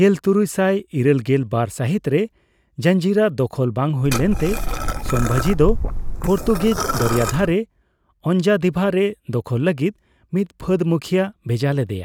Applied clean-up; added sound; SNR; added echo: none; Liquid; 2 dB; none.